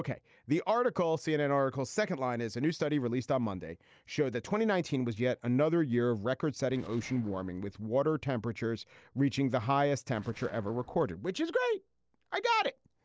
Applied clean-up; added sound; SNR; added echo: neural separator model SepFormer DNS4.